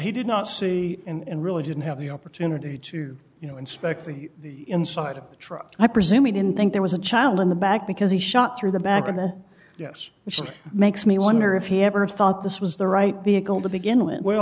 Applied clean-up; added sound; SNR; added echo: none; none; none; none.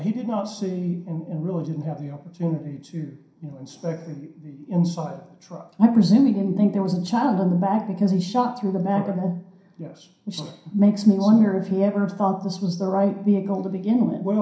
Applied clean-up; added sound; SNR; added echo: none; none; none; reverberation time 0.5 s.